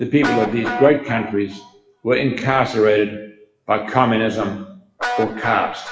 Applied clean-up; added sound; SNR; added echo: classical method WPE with log-MMSE.